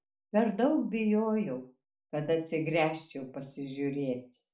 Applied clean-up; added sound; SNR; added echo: none; none; none; reverberation time 0.4 s.